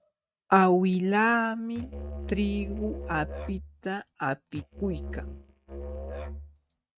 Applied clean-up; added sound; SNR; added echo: neural mask model RNNoise.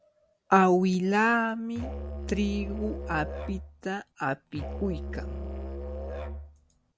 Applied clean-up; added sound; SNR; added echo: none; Musical instrument; 7 dB; none.